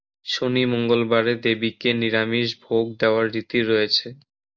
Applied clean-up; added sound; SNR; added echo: none; none; none; none.